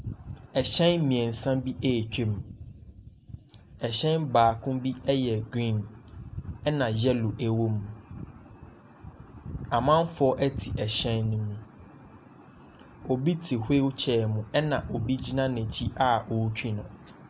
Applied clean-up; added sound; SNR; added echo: none; none; none; none.